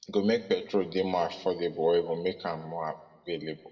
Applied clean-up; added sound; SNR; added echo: none; none; none; reverberation time 1.0 s.